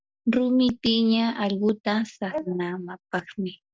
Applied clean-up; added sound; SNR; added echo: none; none; none; none.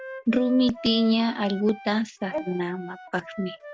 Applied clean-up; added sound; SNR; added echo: none; Wind instrument, woodwind instrument; 15 dB; none.